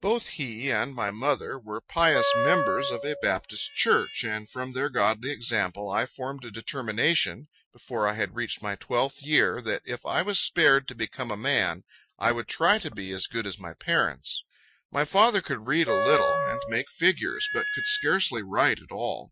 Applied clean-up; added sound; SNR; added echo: classical method Wiener filter.